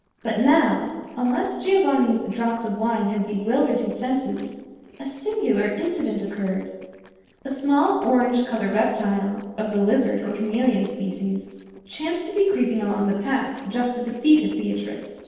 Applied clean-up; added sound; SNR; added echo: neural separator model SepFormer DNS4.